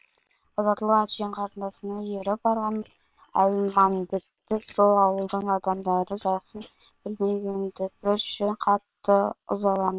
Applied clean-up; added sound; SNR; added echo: neural separator model SepFormer WHAM!.